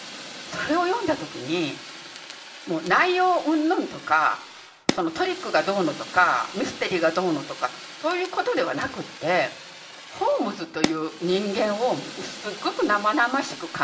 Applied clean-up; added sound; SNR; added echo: none; Fire; 12 dB; reverberation time 1.3 s.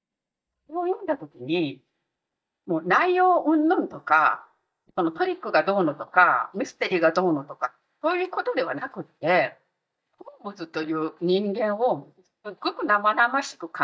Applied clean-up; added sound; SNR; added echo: neural mask model DeepFilterNet 3.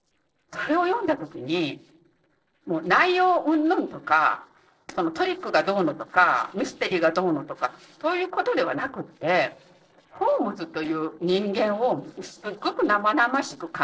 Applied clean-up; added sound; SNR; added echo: neural separator model SepFormer DNS4.